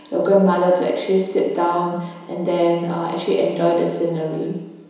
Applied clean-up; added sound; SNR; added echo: none; none; none; reverberation time 1.0 s.